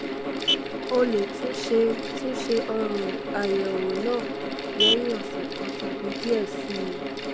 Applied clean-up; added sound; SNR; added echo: none; Vehicle horn, car horn, honking + Mechanical fan; 1 dB; none.